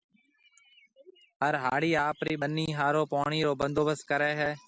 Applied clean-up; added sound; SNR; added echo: none; none; none; none.